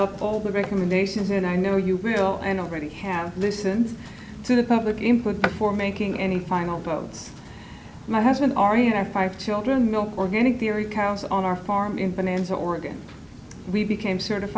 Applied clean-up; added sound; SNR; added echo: none; none; none; none.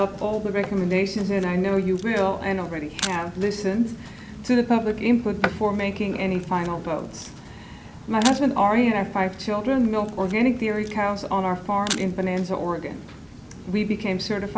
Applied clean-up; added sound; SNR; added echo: none; Camera; 16 dB; none.